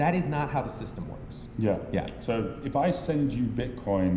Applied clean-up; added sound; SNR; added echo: none; Engine; 13 dB; reverberation time 0.9 s.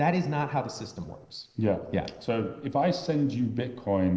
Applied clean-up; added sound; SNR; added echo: neural separator model SepFormer DNS4.